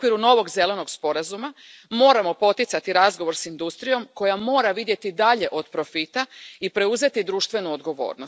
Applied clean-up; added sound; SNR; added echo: none; none; none; none.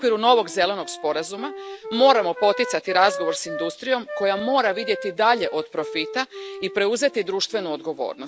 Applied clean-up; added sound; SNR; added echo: none; Wind instrument, woodwind instrument; 11 dB; none.